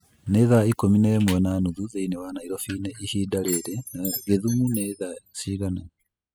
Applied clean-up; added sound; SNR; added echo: classical method spectral subtraction.